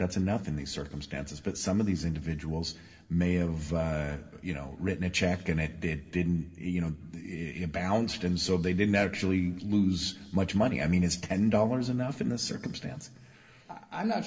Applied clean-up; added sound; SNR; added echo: none; none; none; reverberation time 1.9 s.